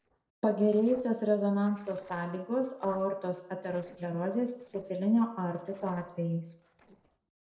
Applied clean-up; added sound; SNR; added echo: neural separator model SepFormer DNS4.